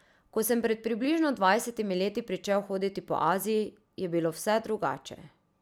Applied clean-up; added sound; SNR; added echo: none; none; none; none.